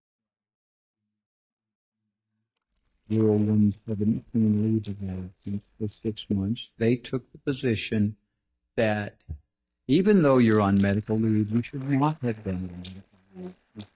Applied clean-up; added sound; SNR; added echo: neural mask model DeepFilterNet 3.